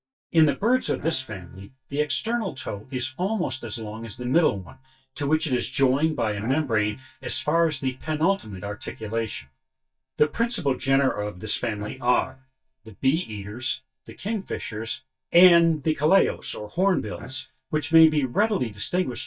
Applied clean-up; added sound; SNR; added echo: neural mask model DeepFilterNet 3.